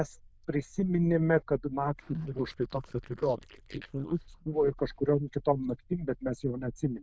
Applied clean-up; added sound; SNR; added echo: neural diffusion model UNIVERSE++.